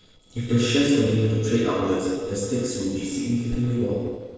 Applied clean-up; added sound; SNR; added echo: neural separator model SepFormer DNS4.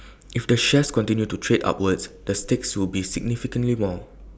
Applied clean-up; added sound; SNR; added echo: none; none; none; none.